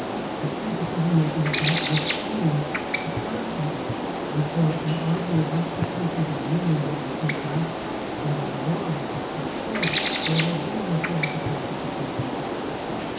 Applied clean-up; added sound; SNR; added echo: none; Bird; 1 dB; reverberation time 0.3 s.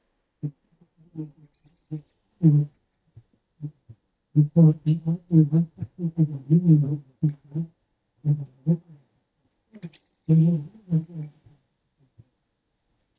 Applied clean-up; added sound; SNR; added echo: neural mask model DeepFilterNet 3.